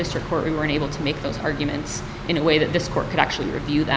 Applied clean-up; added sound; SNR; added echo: none; none; none; none.